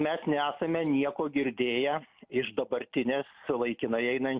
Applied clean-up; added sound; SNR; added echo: none; none; none; none.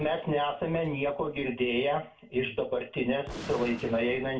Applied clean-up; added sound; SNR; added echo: none; Gunshot, gunfire; 17 dB; reverberation time 0.3 s.